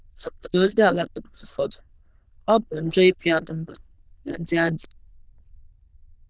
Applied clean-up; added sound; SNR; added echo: neural diffusion model UNIVERSE++.